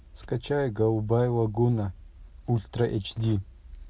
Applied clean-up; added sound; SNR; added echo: none; none; none; none.